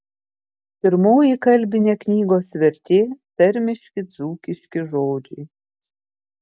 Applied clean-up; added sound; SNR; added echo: none; none; none; none.